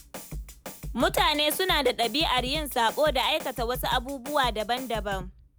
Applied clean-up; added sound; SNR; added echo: none; Drum kit; 11 dB; none.